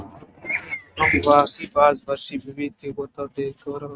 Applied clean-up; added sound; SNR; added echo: neural mask model RNNoise.